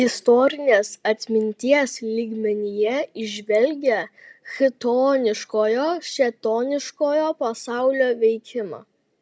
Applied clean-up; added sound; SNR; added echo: none; none; none; none.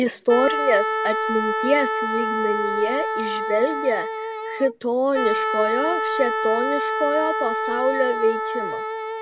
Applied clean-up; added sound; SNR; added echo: none; Wind instrument, woodwind instrument; 1 dB; none.